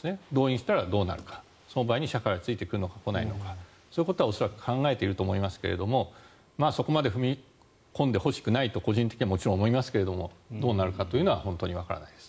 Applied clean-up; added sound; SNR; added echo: none; none; none; none.